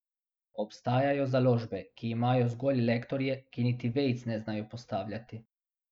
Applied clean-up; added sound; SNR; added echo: none; none; none; none.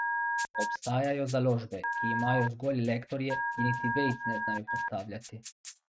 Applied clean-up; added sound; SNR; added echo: neural mask model RNNoise.